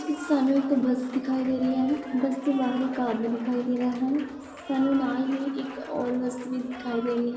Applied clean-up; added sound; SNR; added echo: none; Applause; 16 dB; reverberation time 1.1 s.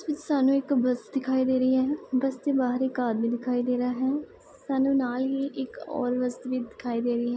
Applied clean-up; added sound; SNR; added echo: none; none; none; none.